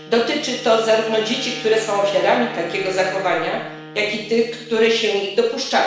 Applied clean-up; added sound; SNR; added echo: none; Wind instrument, woodwind instrument; 16 dB; reverberation time 0.7 s.